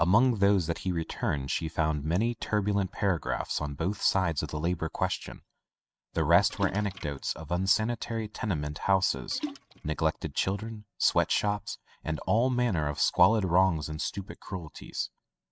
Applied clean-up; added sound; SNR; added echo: neural mask model RNNoise.